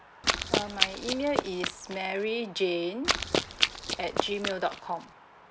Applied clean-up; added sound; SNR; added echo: none; Run; -1 dB; none.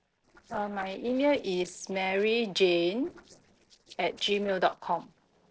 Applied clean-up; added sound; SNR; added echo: neural separator model SepFormer DNS4.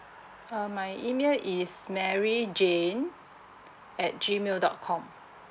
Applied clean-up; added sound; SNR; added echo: none; none; none; none.